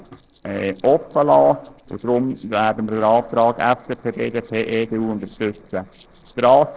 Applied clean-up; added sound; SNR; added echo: neural separator model SepFormer DNS4.